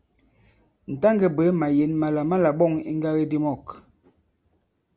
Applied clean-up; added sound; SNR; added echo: none; none; none; none.